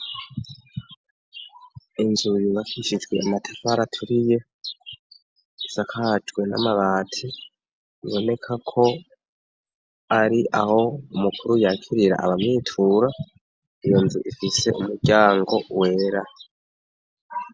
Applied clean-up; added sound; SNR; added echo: none; none; none; none.